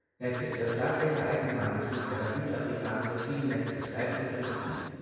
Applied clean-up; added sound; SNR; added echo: none; Scratching (performance technique); 11 dB; reverberation time 2.2 s.